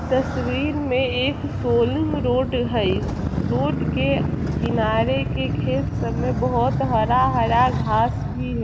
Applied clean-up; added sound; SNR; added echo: none; Motorcycle; 1 dB; reverberation time 1.3 s.